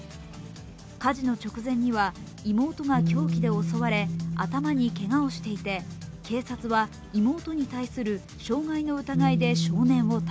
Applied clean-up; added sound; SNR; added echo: none; Bass guitar; 4 dB; none.